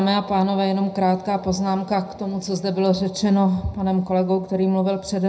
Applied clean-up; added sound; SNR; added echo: none; none; none; reverberation time 0.3 s.